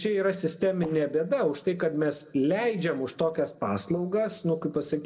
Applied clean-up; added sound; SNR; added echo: neural separator model SepFormer DNS4.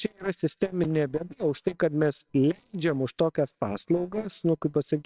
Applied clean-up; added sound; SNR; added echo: neural separator model SepFormer WHAMR!.